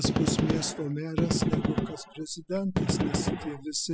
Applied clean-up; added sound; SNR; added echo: classical method spectral subtraction.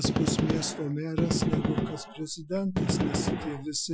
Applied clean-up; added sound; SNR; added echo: classical method Wiener filter.